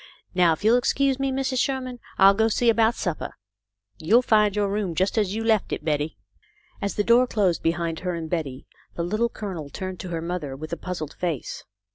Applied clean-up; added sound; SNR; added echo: none; none; none; none.